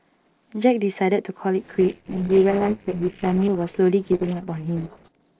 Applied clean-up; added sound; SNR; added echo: neural separator model SepFormer DNS4.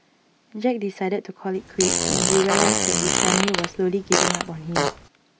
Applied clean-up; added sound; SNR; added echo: none; Fart; -4 dB; none.